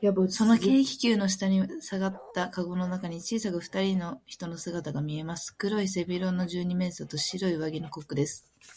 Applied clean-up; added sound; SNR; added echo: none; Bark; 19 dB; none.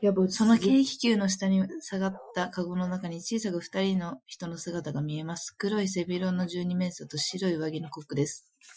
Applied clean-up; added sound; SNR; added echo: classical method Wiener filter.